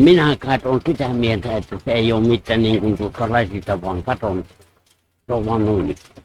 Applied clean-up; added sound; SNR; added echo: neural mask model RNNoise.